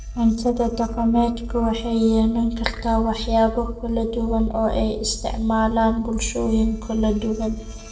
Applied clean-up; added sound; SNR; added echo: neural separator model SepFormer DNS4.